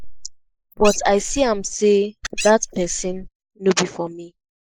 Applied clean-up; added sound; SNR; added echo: neural mask model Resemble Enhance denoiser.